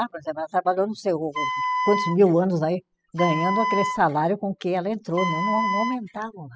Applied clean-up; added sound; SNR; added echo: classical method spectral subtraction.